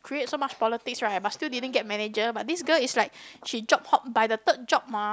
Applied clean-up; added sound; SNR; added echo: none; none; none; none.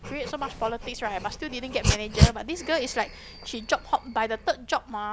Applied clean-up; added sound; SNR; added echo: none; Dog; 0 dB; none.